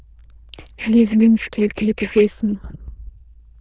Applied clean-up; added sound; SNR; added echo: neural diffusion model UNIVERSE++.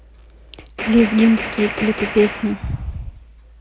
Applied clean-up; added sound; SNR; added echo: none; Gunshot, gunfire; 9 dB; none.